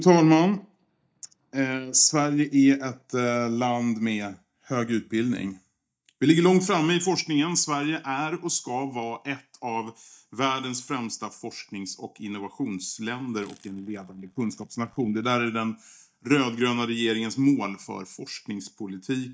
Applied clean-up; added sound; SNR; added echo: neural mask model DeepFilterNet 3.